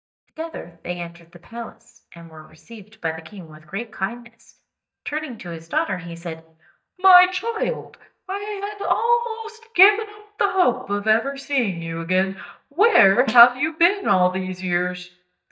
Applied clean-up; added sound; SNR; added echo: neural mask model DeepFilterNet 3.